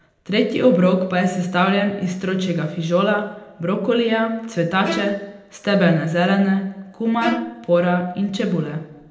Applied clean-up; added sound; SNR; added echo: none; Bowed string instrument; 12 dB; reverberation time 0.8 s.